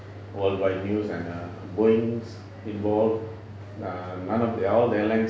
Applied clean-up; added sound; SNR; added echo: none; none; none; none.